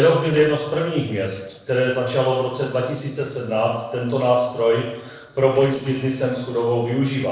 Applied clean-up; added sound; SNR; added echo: neural separator model SepFormer DNS4.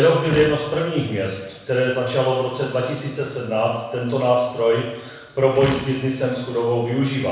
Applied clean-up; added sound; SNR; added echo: none; Fart; 9 dB; reverberation time 0.9 s.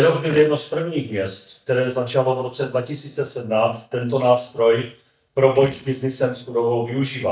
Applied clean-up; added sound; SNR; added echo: neural mask model DeepFilterNet 3.